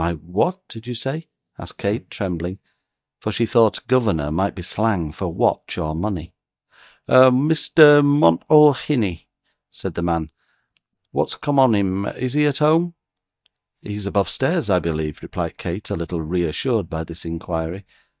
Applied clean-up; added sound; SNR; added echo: neural mask model DeepFilterNet 3.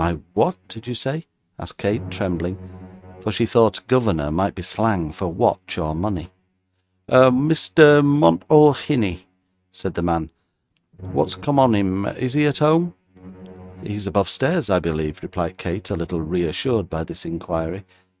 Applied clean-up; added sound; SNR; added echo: neural mask model RNNoise.